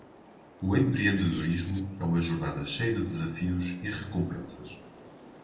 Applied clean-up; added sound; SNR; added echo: none; Bird; 20 dB; reverberation time 0.7 s.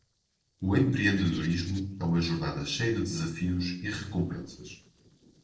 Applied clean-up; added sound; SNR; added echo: neural separator model SepFormer DNS4.